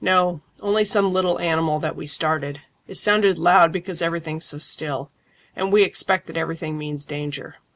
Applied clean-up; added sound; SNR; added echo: none; none; none; none.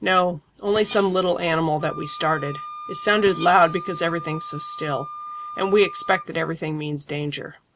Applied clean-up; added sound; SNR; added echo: none; Wind instrument, woodwind instrument + Screech; 14 dB; none.